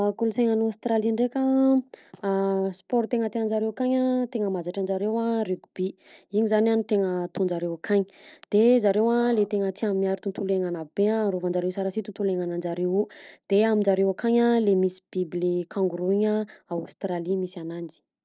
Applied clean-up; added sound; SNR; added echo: neural separator model SepFormer DNS4.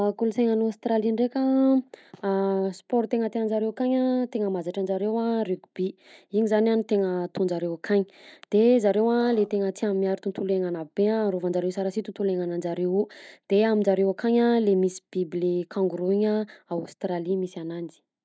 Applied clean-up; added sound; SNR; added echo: none; Burping, eructation; 20 dB; none.